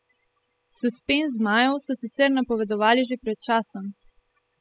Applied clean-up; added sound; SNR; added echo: classical method spectral subtraction.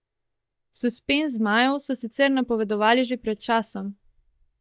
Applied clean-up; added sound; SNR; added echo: neural mask model DeepFilterNet 3.